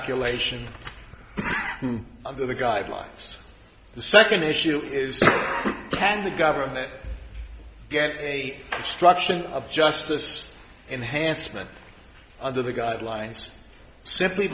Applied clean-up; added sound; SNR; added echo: none; none; none; none.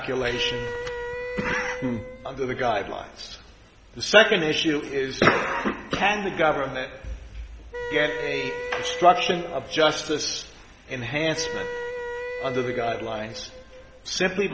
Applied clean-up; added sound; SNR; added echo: none; Wind instrument, woodwind instrument; 8 dB; none.